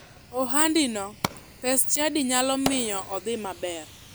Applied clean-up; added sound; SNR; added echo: none; Fire; 12 dB; none.